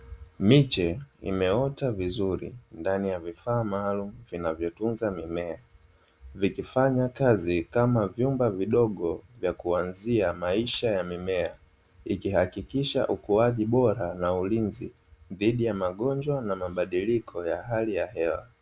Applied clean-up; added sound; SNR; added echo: none; none; none; none.